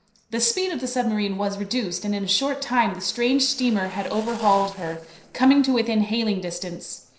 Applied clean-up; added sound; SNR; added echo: neural separator model SepFormer DNS4.